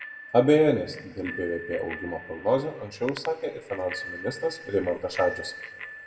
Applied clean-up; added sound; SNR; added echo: none; Bicycle bell; 13 dB; reverberation time 1.1 s.